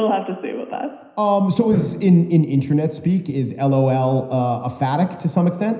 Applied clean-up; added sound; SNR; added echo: none; Drum; 18 dB; reverberation time 0.9 s.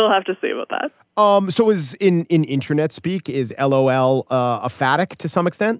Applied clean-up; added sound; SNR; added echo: none; none; none; none.